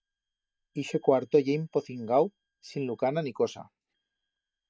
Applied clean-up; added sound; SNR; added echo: neural mask model DeepFilterNet 3.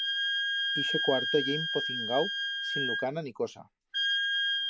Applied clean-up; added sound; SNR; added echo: none; Wind instrument, woodwind instrument; -3 dB; none.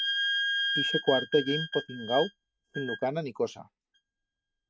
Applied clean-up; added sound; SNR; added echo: neural mask model RNNoise.